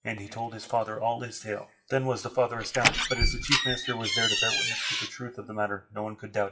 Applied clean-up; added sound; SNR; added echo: classical method WPE with log-MMSE.